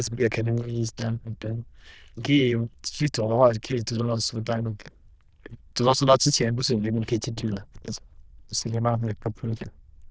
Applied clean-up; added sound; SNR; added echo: neural diffusion model UNIVERSE++.